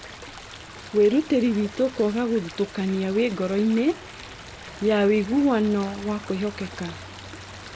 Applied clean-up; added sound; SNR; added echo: none; Stream; 16 dB; none.